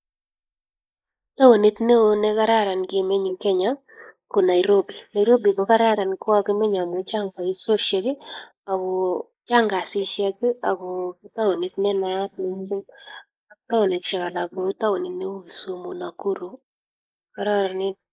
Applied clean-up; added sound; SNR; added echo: neural mask model Resemble Enhance denoiser.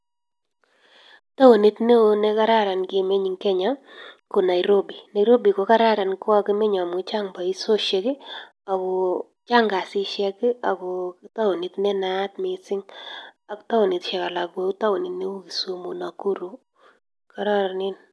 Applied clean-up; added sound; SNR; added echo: none; none; none; none.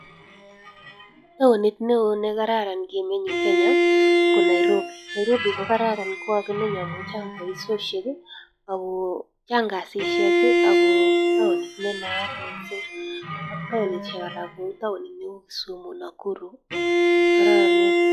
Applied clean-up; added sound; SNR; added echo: classical method log-MMSE.